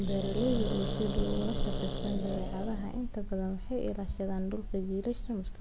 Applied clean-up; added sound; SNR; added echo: none; Growling; 0 dB; none.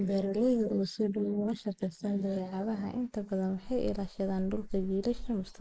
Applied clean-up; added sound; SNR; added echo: neural mask model Resemble Enhance denoiser.